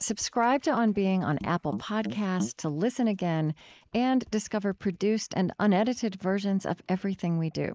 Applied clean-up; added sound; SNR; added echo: neural mask model Resemble Enhance denoiser.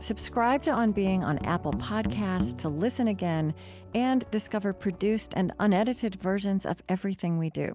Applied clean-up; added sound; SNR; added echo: none; Musical instrument; 9 dB; none.